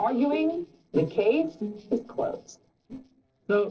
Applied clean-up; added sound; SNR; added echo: neural separator model SepFormer DNS4.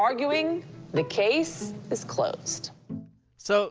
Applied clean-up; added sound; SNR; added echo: none; none; none; none.